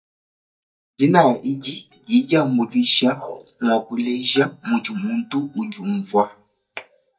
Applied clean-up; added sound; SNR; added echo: neural mask model DeepFilterNet 3.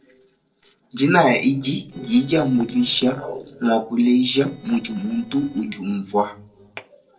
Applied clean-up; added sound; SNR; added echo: neural separator model SepFormer DNS4.